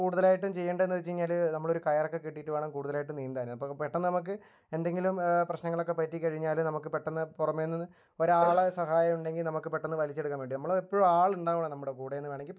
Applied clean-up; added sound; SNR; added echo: neural mask model Resemble Enhance denoiser.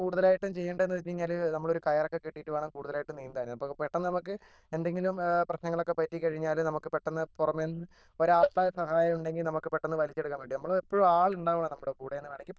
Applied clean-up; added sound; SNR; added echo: neural diffusion model UNIVERSE++.